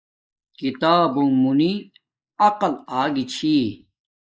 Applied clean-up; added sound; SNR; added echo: neural mask model Resemble Enhance denoiser.